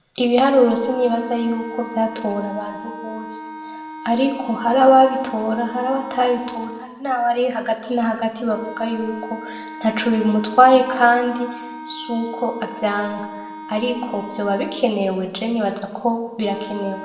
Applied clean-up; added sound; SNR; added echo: none; Wind instrument, woodwind instrument; 15 dB; reverberation time 1.1 s.